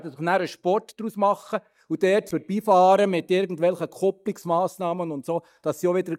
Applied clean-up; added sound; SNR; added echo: neural mask model DeepFilterNet 3.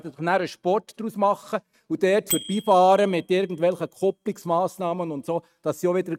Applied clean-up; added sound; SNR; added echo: neural mask model RNNoise.